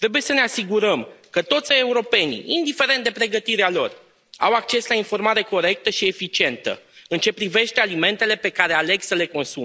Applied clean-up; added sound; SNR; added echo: none; none; none; none.